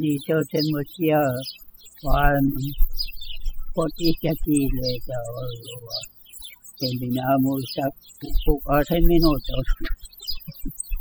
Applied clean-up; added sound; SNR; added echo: classical method spectral subtraction.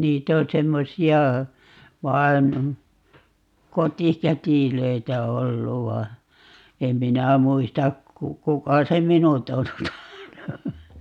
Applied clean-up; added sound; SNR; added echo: none; none; none; none.